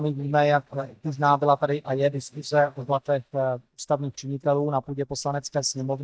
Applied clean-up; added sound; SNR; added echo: neural mask model DeepFilterNet 3.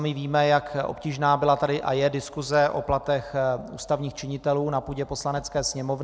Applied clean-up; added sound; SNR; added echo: none; none; none; none.